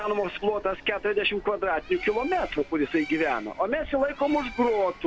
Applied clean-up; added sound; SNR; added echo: none; Bird; 16 dB; none.